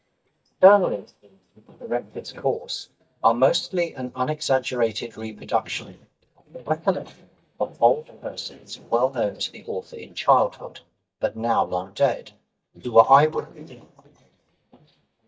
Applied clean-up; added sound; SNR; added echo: neural mask model DeepFilterNet 3.